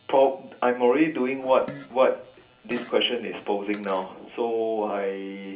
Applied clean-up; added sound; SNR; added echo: none; Fart; 20 dB; reverberation time 0.3 s.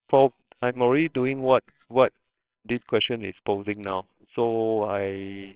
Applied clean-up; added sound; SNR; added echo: neural separator model SepFormer WHAMR!.